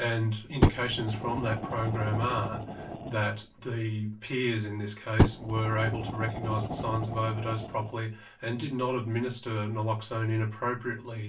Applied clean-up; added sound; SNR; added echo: none; Fire; 1 dB; reverberation time 0.2 s.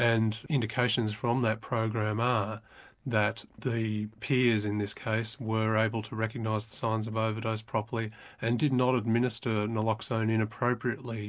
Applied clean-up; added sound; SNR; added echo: none; none; none; none.